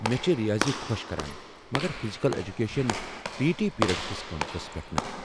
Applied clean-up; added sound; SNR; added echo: none; Walk, footsteps / Slam; 4 dB; none.